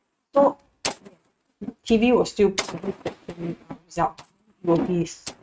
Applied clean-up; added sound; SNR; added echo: neural mask model RNNoise.